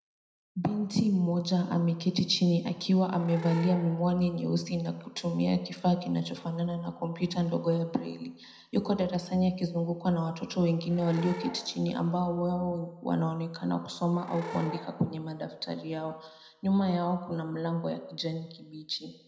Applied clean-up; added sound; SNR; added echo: none; Animal / Brass instrument; 16 dB; reverberation time 0.7 s.